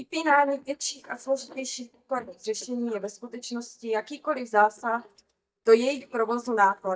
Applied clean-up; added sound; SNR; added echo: neural mask model DeepFilterNet 3.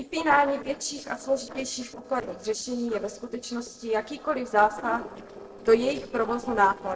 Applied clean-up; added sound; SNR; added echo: neural separator model SepFormer DNS4.